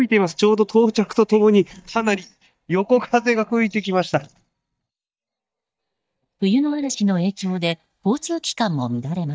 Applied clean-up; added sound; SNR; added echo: neural mask model DeepFilterNet 3.